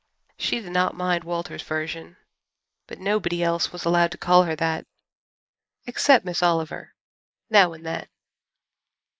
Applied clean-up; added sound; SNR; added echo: neural mask model Resemble Enhance denoiser.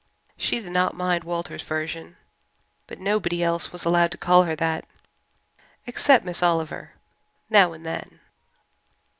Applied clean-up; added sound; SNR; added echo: none; none; none; none.